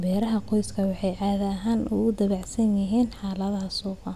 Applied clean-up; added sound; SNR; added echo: none; none; none; none.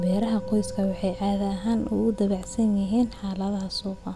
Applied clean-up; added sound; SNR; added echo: none; Musical instrument; 15 dB; none.